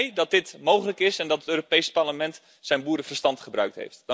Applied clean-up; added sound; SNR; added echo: none; none; none; none.